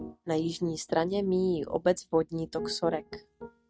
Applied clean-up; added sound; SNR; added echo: neural mask model RNNoise.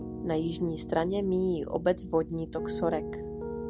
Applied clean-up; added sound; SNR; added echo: none; Piano; 7 dB; none.